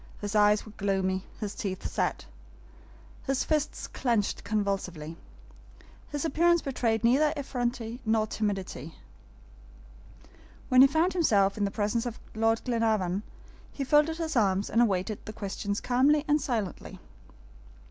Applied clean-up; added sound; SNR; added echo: none; none; none; none.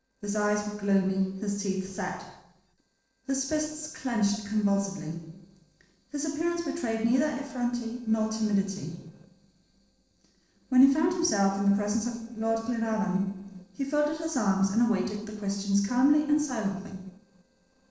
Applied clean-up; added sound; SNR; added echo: neural separator model SepFormer DNS4.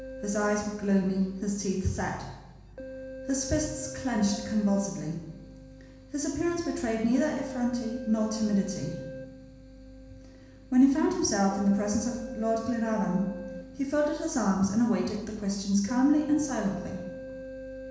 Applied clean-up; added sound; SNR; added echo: none; Keyboard (musical); 14 dB; reverberation time 1.1 s.